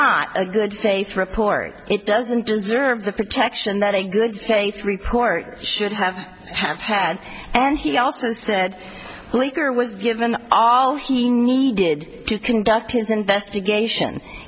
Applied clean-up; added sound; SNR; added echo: none; none; none; none.